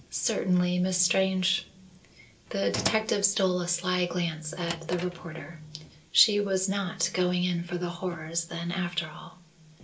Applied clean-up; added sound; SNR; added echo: none; Drawer open or close; 16 dB; reverberation time 0.2 s.